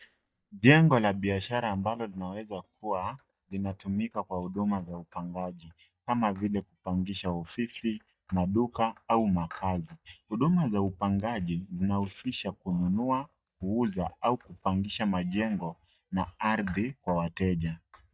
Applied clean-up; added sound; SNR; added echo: neural mask model DeepFilterNet 3.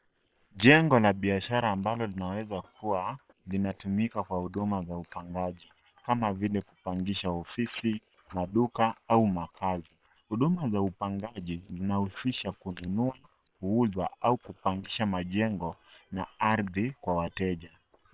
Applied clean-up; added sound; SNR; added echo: neural separator model SepFormer WHAM!.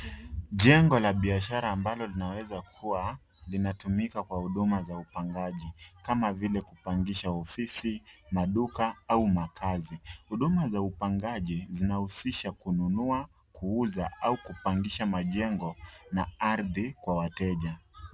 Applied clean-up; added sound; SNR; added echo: none; none; none; none.